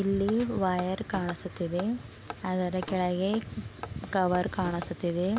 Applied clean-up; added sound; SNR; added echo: none; Hammer + Fart; 16 dB; none.